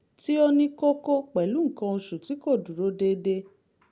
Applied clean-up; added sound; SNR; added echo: none; none; none; none.